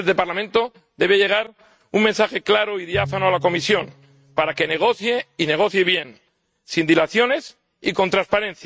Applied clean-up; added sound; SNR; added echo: neural mask model RNNoise.